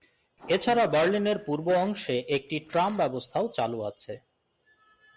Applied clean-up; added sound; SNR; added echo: none; Fart; 19 dB; none.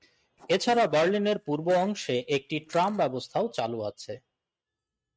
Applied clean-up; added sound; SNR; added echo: neural mask model RNNoise.